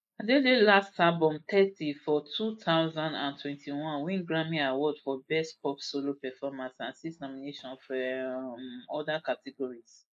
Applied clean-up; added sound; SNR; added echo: neural mask model Resemble Enhance denoiser.